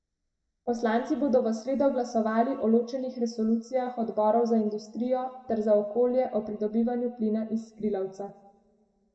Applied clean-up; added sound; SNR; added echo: none; none; none; reverberation time 1.1 s.